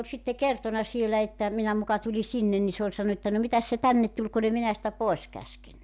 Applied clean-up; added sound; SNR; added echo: none; none; none; none.